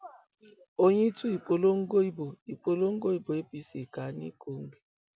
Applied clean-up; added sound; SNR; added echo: none; none; none; none.